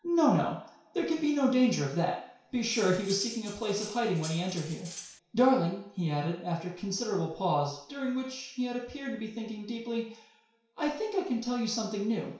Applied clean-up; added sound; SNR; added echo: none; Cutlery, silverware; 15 dB; reverberation time 0.6 s.